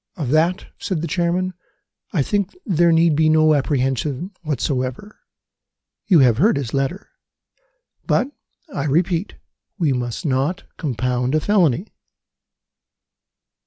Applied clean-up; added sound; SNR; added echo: none; none; none; none.